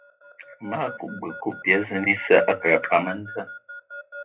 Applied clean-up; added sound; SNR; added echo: classical method WPE with log-MMSE.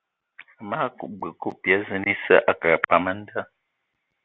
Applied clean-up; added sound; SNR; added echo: none; none; none; none.